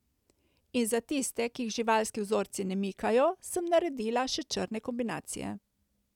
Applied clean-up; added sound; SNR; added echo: none; none; none; none.